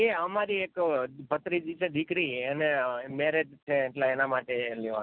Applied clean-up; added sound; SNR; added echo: none; none; none; none.